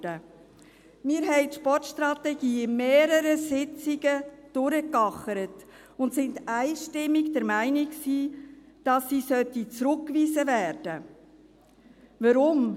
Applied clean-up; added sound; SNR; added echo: none; none; none; none.